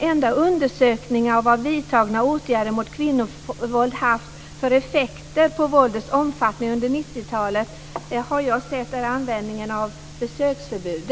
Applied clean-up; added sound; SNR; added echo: none; none; none; none.